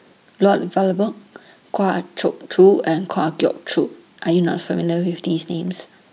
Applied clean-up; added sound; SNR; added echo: none; none; none; none.